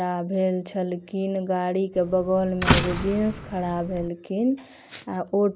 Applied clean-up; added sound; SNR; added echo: none; Slam; 2 dB; none.